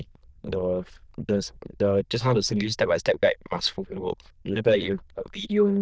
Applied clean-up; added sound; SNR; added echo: neural diffusion model UNIVERSE++.